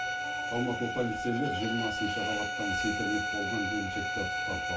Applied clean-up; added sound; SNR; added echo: none; Bowed string instrument; -2 dB; reverberation time 0.2 s.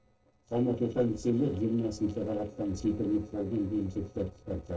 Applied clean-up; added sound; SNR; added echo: neural separator model SepFormer DNS4.